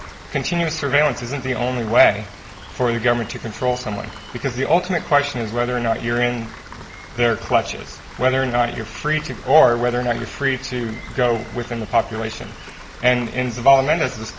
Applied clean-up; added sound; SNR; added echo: none; Rain; 16 dB; none.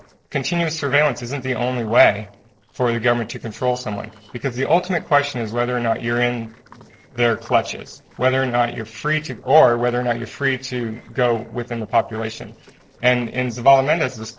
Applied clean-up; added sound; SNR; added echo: neural separator model SepFormer DNS4.